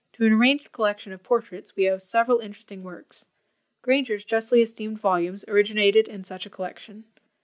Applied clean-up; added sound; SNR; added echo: none; none; none; none.